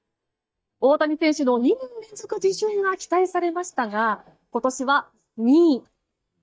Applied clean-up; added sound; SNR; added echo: neural mask model DeepFilterNet 3.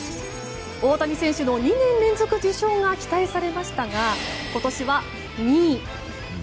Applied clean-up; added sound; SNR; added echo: none; none; none; none.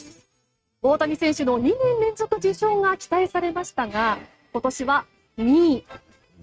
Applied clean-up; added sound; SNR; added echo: neural mask model RNNoise.